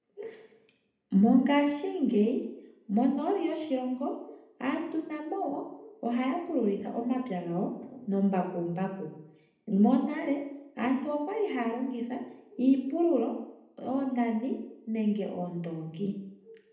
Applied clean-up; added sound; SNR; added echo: none; none; none; reverberation time 0.7 s.